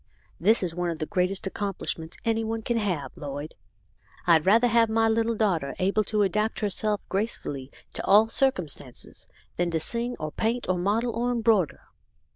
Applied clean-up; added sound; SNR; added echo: neural diffusion model UNIVERSE++.